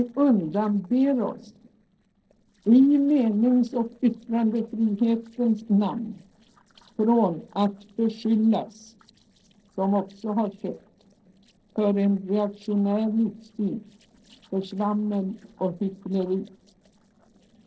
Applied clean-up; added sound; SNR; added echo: neural separator model SepFormer DNS4.